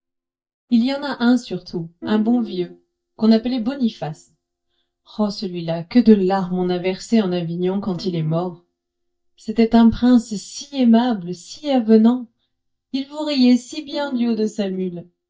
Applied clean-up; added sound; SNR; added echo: neural mask model DeepFilterNet 3.